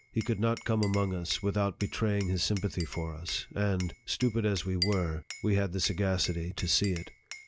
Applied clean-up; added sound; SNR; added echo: none; Glass; 15 dB; none.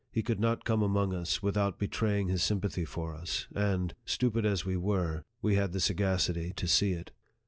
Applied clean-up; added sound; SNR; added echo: none; none; none; none.